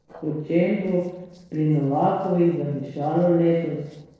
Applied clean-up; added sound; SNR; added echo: neural separator model SepFormer DNS4.